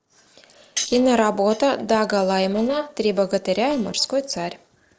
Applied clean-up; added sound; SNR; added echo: neural separator model SepFormer DNS4.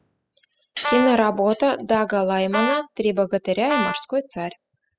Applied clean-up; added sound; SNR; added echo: classical method spectral subtraction.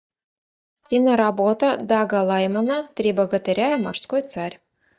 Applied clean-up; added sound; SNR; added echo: neural mask model DeepFilterNet 3.